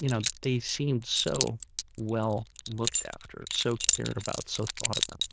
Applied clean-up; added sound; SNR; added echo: neural diffusion model UNIVERSE++.